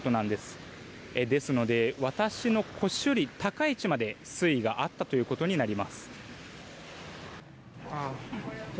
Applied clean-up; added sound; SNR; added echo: none; none; none; none.